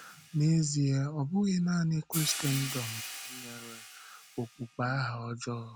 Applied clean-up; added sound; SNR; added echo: none; Hi-hat; 11 dB; none.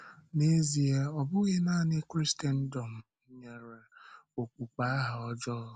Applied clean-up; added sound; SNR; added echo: none; none; none; none.